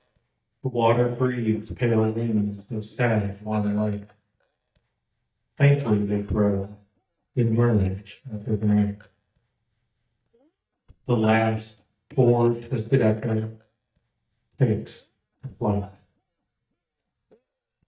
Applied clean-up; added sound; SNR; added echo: neural mask model DeepFilterNet 3.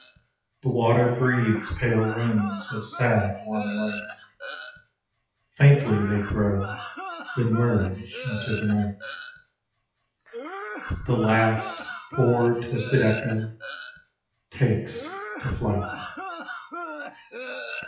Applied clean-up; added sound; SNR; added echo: classical method WPE with log-MMSE.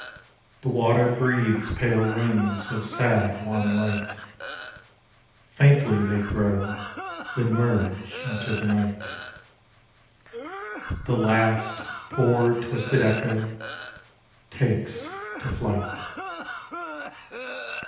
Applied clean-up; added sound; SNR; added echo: none; Cough; 10 dB; reverberation time 0.8 s.